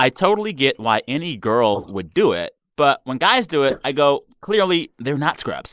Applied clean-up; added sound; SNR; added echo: neural mask model Resemble Enhance denoiser.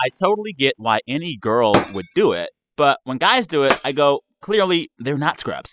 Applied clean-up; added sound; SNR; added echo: classical method spectral subtraction.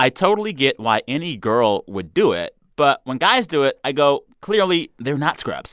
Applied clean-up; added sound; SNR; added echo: none; none; none; none.